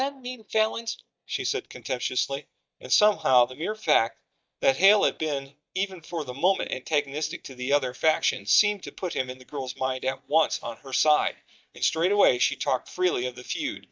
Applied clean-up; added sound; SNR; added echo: neural mask model DeepFilterNet 3.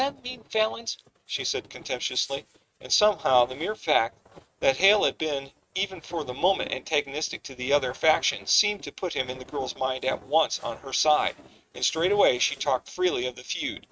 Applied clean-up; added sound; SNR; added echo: neural mask model RNNoise.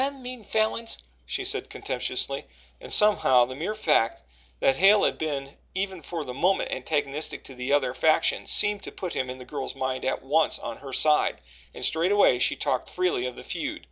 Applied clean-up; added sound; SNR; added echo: none; none; none; none.